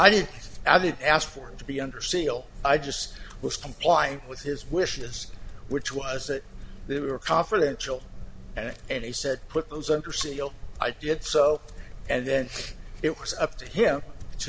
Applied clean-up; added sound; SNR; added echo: none; none; none; none.